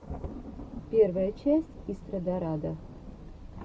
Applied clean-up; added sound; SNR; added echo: none; Thunder; 14 dB; none.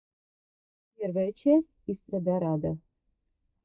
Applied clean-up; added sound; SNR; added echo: neural mask model DeepFilterNet 3.